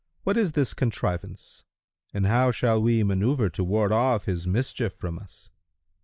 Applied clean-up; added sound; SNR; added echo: neural mask model Resemble Enhance denoiser.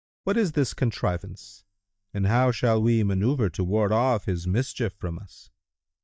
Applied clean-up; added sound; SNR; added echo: neural mask model DeepFilterNet 3.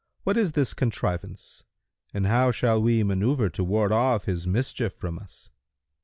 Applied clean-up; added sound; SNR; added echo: none; none; none; none.